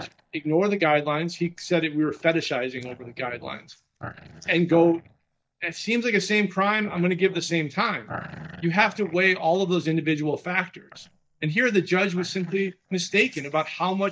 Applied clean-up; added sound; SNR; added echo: neural mask model DeepFilterNet 3.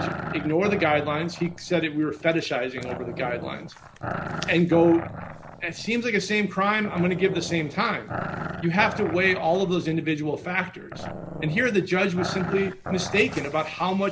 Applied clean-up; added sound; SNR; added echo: none; Growling; 10 dB; none.